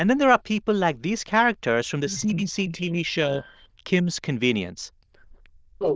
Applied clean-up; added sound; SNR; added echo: neural diffusion model UNIVERSE++.